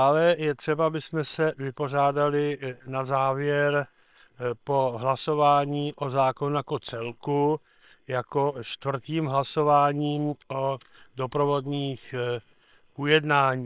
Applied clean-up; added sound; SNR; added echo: neural separator model SepFormer WHAM!.